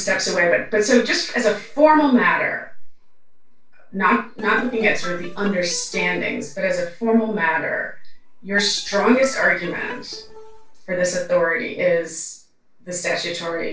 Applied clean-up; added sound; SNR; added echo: neural separator model SepFormer DNS4.